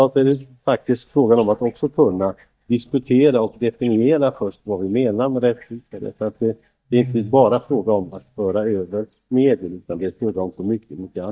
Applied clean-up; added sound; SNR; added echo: neural mask model DeepFilterNet 3.